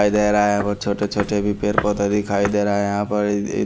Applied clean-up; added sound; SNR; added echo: none; Walk, footsteps; 11 dB; none.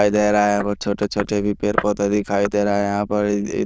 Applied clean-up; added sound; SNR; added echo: neural diffusion model UNIVERSE++.